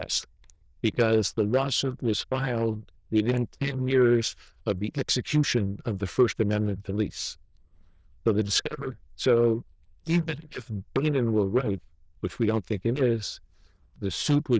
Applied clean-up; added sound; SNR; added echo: neural diffusion model UNIVERSE++.